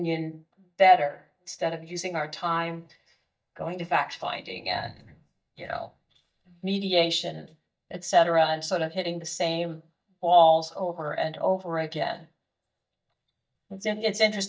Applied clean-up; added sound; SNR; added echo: neural mask model DeepFilterNet 3.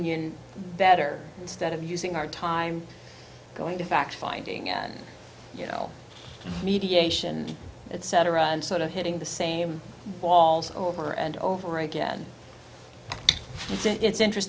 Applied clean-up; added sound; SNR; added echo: none; none; none; none.